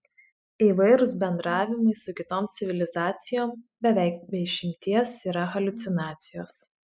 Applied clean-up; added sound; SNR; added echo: classical method spectral subtraction.